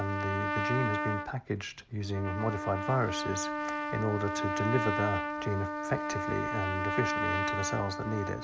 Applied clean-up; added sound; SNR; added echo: none; Trumpet; 1 dB; none.